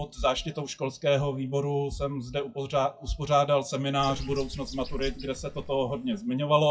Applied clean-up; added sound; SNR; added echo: classical method WPE with log-MMSE.